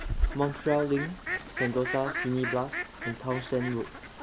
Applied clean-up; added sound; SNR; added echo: none; Fowl; 3 dB; none.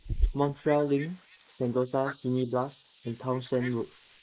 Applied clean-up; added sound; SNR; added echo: neural mask model Resemble Enhance denoiser.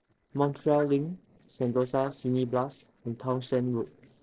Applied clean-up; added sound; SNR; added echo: neural separator model SepFormer DNS4.